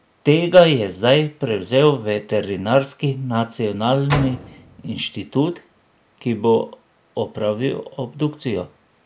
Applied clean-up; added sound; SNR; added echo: none; Slam; 11 dB; none.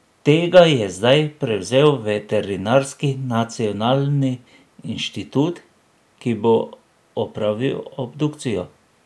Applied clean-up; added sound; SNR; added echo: none; none; none; none.